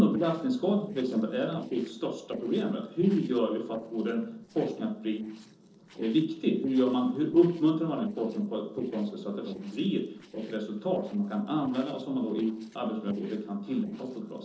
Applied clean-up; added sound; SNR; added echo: neural separator model SepFormer DNS4.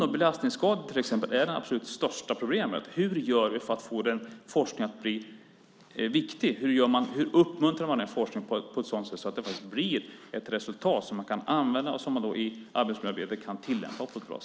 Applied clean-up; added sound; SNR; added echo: none; none; none; none.